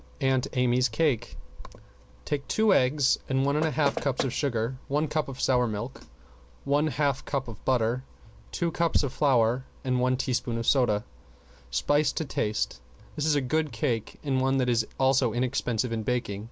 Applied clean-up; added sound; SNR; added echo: none; Knock; 7 dB; none.